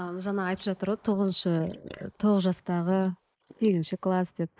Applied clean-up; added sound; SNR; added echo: neural mask model Resemble Enhance denoiser.